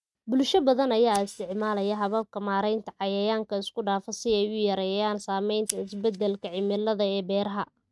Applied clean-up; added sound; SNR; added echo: neural mask model RNNoise.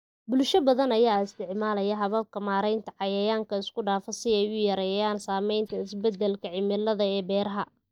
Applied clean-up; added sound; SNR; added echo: neural mask model DeepFilterNet 3.